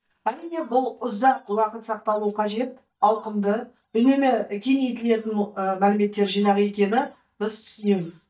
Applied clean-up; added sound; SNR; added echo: neural mask model DeepFilterNet 3.